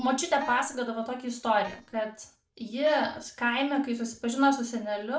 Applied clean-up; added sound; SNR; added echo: neural separator model SepFormer DNS4.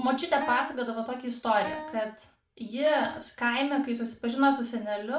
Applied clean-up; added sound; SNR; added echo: none; Wind instrument, woodwind instrument; 13 dB; reverberation time 0.3 s.